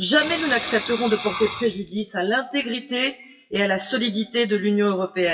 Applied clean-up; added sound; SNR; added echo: classical method WPE with log-MMSE.